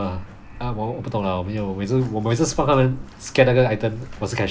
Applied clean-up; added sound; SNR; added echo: none; Bathtub (filling or washing); 16 dB; none.